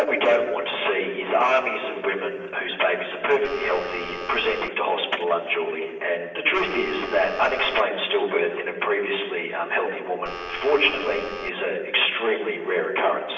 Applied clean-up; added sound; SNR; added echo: none; Telephone; 10 dB; reverberation time 1.3 s.